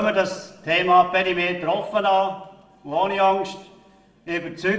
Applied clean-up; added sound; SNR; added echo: none; none; none; reverberation time 0.7 s.